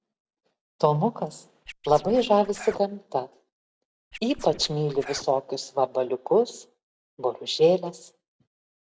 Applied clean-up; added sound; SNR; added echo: neural separator model SepFormer DNS4.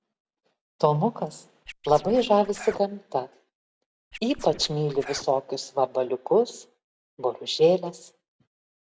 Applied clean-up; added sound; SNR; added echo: none; Scratching (performance technique); 15 dB; none.